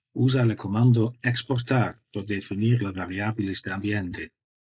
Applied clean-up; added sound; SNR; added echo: neural mask model Resemble Enhance denoiser.